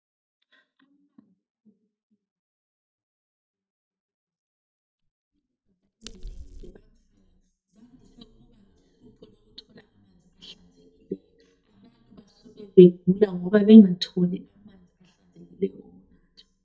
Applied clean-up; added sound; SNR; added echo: neural mask model DeepFilterNet 3.